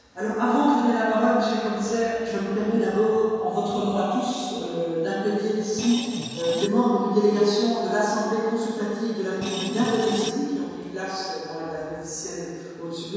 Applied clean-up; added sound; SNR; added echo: none; Screech; 9 dB; reverberation time 1.9 s.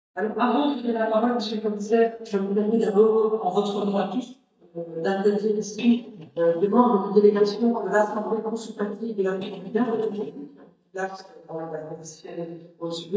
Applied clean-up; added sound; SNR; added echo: neural mask model DeepFilterNet 3.